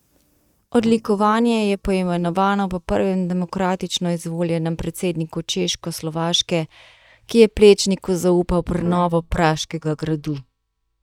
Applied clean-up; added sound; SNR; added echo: neural mask model DeepFilterNet 3.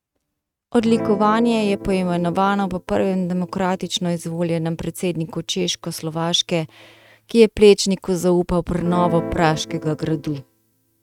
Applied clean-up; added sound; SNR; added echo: neural mask model RNNoise.